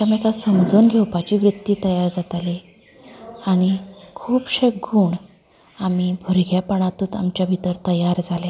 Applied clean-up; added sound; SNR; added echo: none; none; none; none.